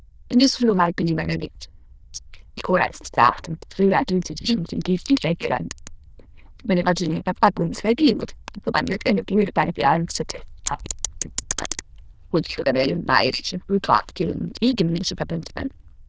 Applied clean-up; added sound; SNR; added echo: neural diffusion model UNIVERSE++.